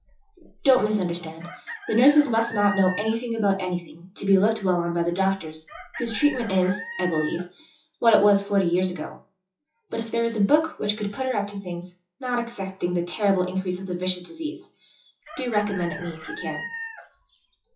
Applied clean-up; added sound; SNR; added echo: classical method WPE with log-MMSE.